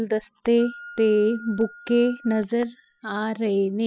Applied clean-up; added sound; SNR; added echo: classical method spectral subtraction.